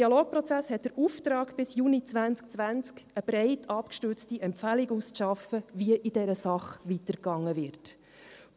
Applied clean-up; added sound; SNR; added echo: none; none; none; none.